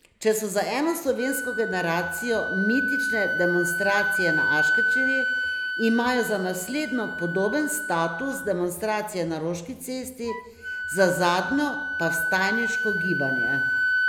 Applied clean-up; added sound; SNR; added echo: none; Wind instrument, woodwind instrument; 1 dB; none.